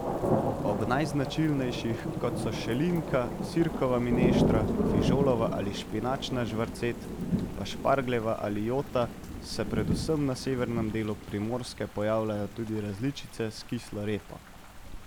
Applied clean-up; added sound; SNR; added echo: none; Thunder / Rain; 2 dB; none.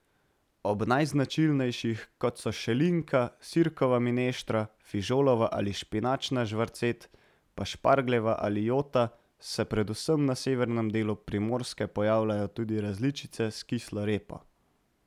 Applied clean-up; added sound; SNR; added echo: none; none; none; none.